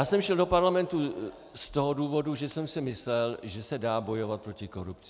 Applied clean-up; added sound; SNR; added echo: none; none; none; none.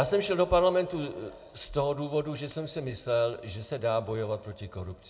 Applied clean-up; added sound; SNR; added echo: none; none; none; reverberation time 0.6 s.